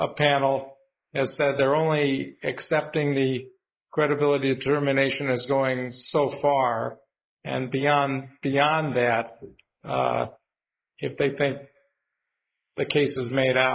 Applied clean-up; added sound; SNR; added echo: neural mask model Resemble Enhance denoiser.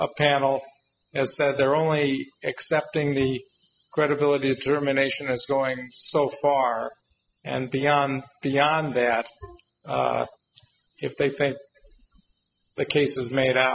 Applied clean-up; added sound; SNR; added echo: classical method spectral subtraction.